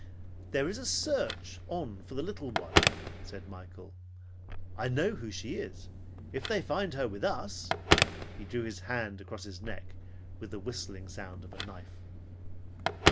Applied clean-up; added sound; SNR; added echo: none; Telephone; -1 dB; none.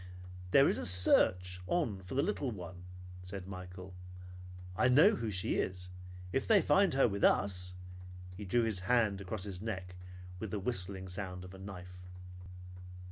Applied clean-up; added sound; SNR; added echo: none; none; none; none.